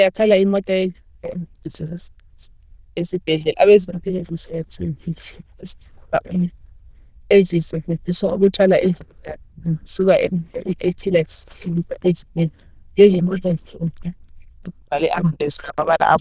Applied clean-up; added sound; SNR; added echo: neural diffusion model UNIVERSE++.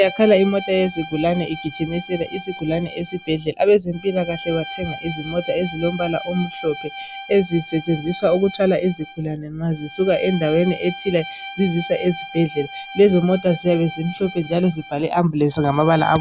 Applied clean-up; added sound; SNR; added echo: none; Bowed string instrument; 14 dB; none.